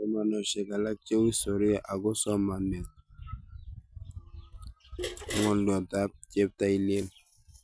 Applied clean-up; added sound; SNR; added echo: none; none; none; none.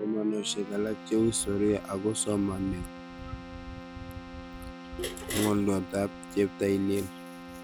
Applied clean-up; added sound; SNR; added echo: none; Keyboard (musical); 13 dB; none.